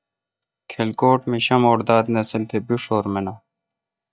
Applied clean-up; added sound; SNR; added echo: neural mask model DeepFilterNet 3.